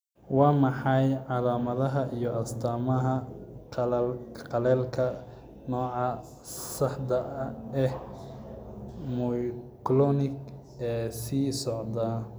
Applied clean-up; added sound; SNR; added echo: none; none; none; none.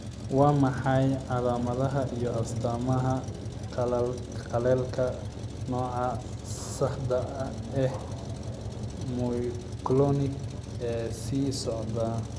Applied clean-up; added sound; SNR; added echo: none; Truck; 8 dB; none.